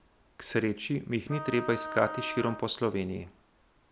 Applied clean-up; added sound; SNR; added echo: none; Wind instrument, woodwind instrument; 9 dB; none.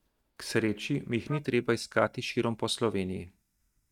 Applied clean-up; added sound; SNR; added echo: neural mask model DeepFilterNet 3.